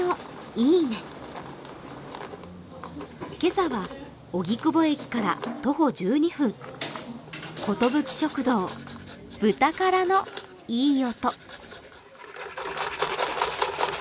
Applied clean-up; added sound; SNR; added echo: none; none; none; none.